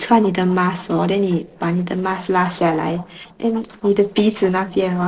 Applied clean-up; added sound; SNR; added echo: neural separator model SepFormer DNS4.